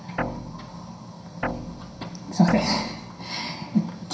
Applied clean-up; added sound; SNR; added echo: none; Guitar; 7 dB; reverberation time 0.5 s.